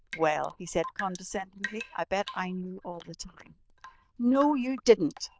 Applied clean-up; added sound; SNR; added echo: neural diffusion model UNIVERSE++.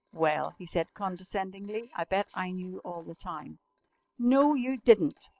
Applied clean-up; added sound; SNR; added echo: neural separator model SepFormer DNS4.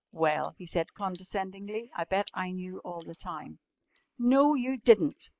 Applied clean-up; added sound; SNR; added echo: neural mask model Resemble Enhance denoiser.